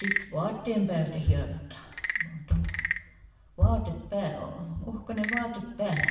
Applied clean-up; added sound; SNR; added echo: none; Wood / Percussion / Frog; 7 dB; reverberation time 1.0 s.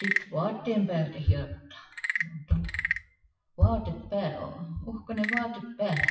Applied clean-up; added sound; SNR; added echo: classical method WPE with log-MMSE.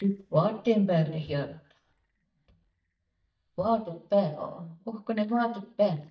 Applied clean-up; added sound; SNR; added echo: neural mask model DeepFilterNet 3.